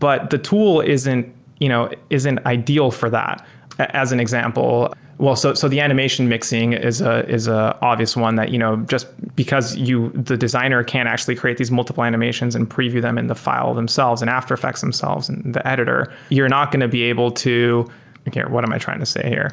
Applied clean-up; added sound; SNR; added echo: none; none; none; none.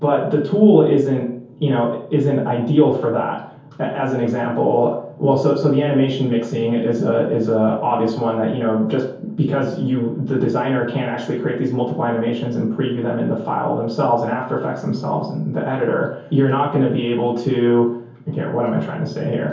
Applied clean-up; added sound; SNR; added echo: none; none; none; reverberation time 0.6 s.